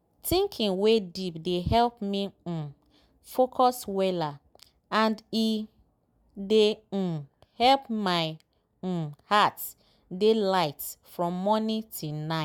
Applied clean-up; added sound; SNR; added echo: none; none; none; none.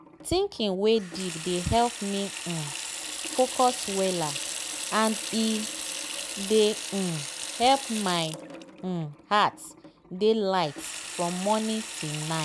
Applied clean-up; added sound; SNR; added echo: none; Sink (filling or washing) / Water tap, faucet; 8 dB; none.